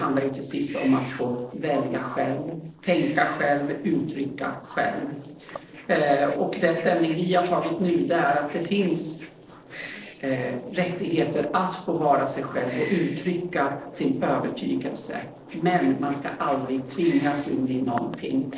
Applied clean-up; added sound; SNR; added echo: neural separator model SepFormer DNS4.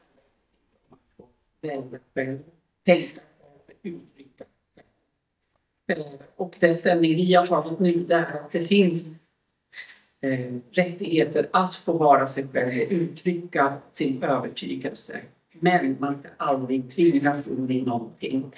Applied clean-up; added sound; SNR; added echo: neural mask model DeepFilterNet 3.